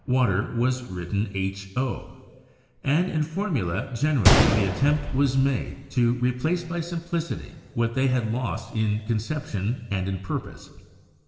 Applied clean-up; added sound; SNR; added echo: none; Gunshot, gunfire; 6 dB; reverberation time 1.6 s.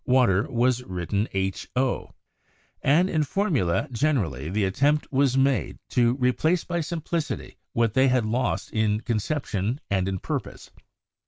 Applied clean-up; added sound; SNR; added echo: none; none; none; none.